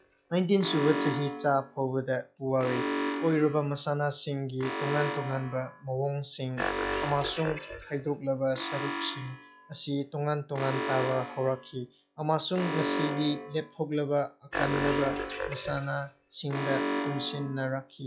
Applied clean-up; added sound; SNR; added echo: classical method log-MMSE.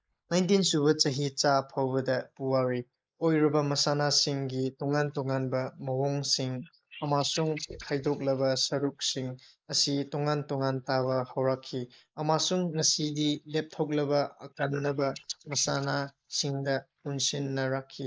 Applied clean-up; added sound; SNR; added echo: neural mask model Resemble Enhance denoiser.